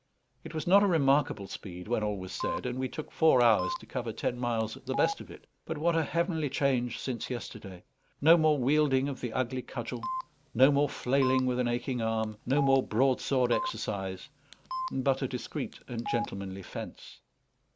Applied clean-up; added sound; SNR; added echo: none; Telephone; 10 dB; none.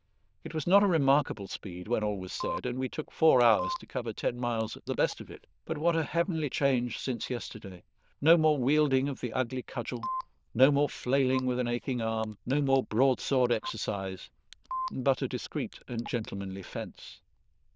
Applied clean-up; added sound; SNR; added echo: neural diffusion model UNIVERSE++.